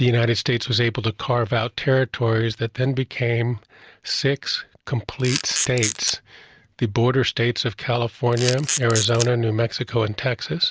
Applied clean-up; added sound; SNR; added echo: none; Camera; 5 dB; none.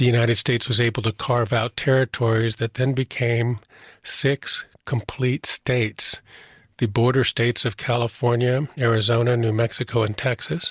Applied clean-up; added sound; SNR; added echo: none; none; none; none.